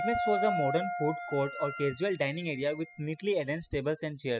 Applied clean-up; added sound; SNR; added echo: classical method spectral subtraction.